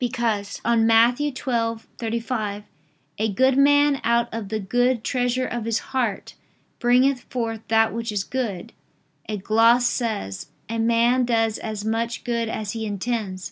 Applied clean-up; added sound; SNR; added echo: none; none; none; none.